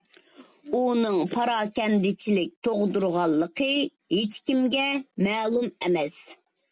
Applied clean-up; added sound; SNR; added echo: none; none; none; none.